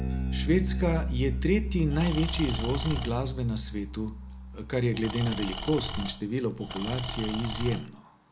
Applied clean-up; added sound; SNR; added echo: none; Engine / Tools + Bass guitar; 4 dB; none.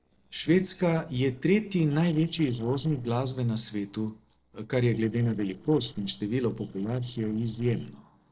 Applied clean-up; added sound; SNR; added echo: neural separator model SepFormer DNS4.